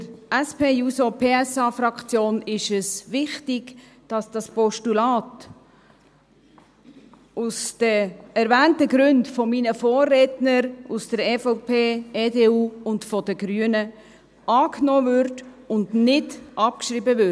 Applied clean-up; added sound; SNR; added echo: none; none; none; none.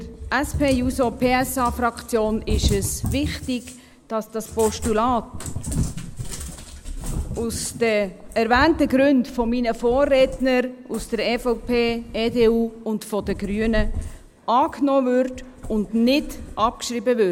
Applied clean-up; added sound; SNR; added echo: none; Cat; 9 dB; none.